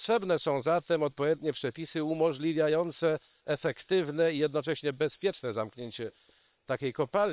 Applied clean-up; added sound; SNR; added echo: neural separator model SepFormer WHAM!.